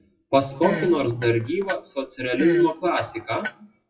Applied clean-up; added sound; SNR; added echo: classical method WPE with log-MMSE.